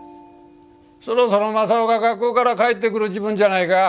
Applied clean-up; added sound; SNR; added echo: none; none; none; none.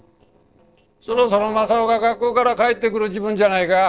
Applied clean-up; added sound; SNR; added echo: neural separator model SepFormer DNS4.